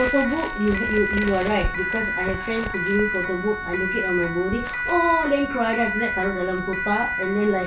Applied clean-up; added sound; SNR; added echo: none; Siren; 4 dB; none.